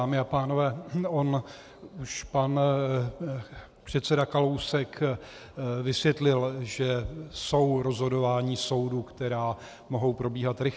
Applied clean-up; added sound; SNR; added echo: none; none; none; none.